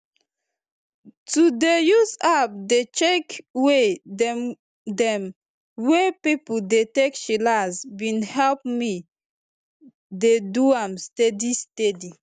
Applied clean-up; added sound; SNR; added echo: none; none; none; none.